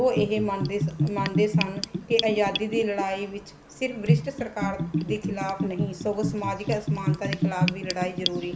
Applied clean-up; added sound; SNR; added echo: none; Bathtub (filling or washing) / Gurgling; 0 dB; none.